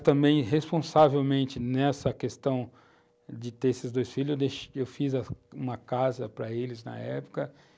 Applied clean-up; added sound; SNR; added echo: none; none; none; none.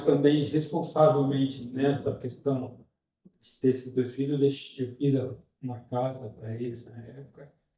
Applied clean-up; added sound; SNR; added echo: neural mask model DeepFilterNet 3.